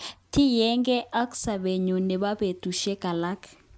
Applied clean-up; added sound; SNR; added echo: none; none; none; none.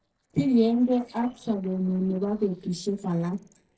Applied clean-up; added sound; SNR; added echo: neural separator model SepFormer DNS4.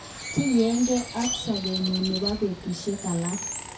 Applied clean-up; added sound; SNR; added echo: none; Bird; 7 dB; reverberation time 0.3 s.